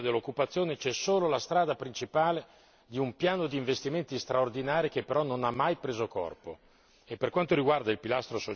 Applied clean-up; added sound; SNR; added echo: none; none; none; none.